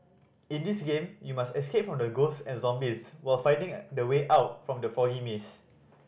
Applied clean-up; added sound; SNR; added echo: none; none; none; none.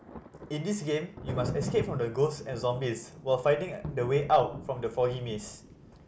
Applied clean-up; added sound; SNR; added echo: none; Thunder; 11 dB; none.